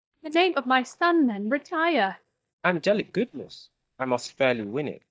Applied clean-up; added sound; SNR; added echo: neural mask model DeepFilterNet 3.